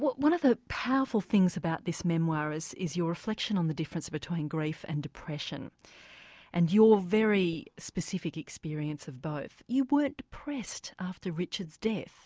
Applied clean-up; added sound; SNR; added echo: none; none; none; none.